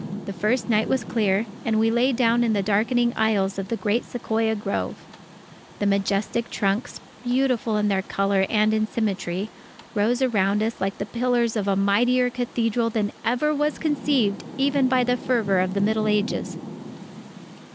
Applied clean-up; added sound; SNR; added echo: none; Rain; 14 dB; none.